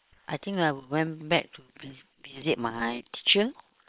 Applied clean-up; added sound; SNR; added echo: neural separator model SepFormer WHAM!.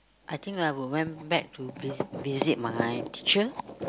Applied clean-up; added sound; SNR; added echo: none; none; none; none.